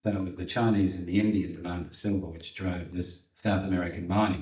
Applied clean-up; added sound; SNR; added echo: neural mask model DeepFilterNet 3.